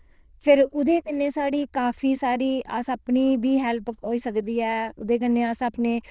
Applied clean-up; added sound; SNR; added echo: neural diffusion model UNIVERSE++.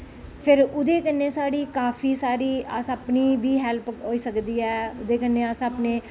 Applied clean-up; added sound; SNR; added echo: none; none; none; none.